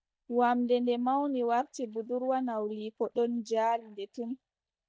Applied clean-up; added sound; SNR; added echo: neural mask model DeepFilterNet 3.